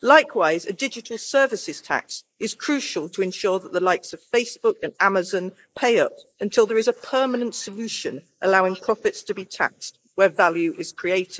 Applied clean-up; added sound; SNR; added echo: neural mask model Resemble Enhance denoiser.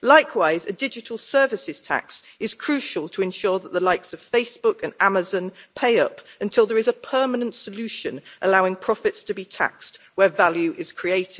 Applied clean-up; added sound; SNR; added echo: none; none; none; none.